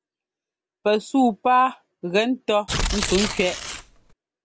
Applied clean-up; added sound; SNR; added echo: none; Tearing; 3 dB; none.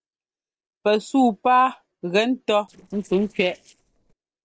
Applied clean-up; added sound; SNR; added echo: neural separator model SepFormer DNS4.